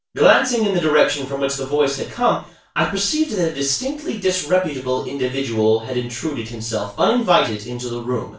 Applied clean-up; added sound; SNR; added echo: none; none; none; reverberation time 0.3 s.